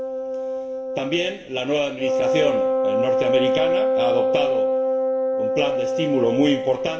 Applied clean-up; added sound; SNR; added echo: none; Wind instrument, woodwind instrument; -3 dB; reverberation time 0.7 s.